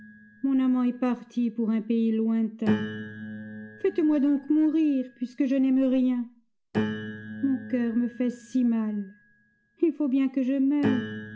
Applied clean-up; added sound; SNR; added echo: none; Piano; 11 dB; none.